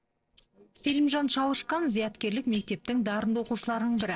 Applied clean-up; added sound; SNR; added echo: neural separator model SepFormer DNS4.